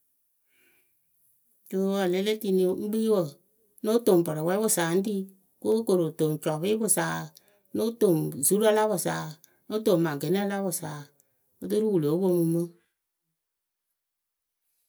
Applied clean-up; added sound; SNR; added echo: none; none; none; none.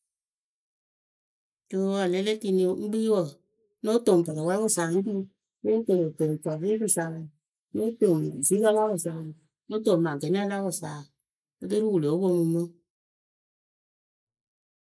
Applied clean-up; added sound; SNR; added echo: neural mask model Resemble Enhance denoiser.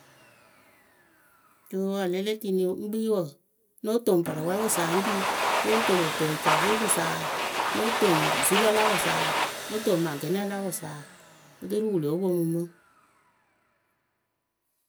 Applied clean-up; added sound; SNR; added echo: none; Domestic sounds, home sounds; 2 dB; none.